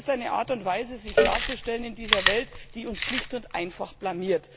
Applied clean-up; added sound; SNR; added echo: none; Cowbell + Chewing, mastication; 0 dB; none.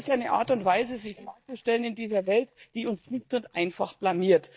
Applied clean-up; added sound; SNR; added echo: neural mask model DeepFilterNet 3.